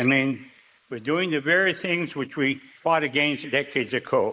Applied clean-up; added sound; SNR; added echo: neural mask model Resemble Enhance denoiser.